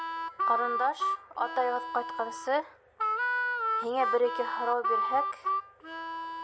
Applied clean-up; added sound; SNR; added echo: none; Harmonica; 0 dB; none.